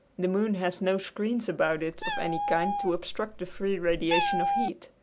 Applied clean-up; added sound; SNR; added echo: none; Meow; 1 dB; none.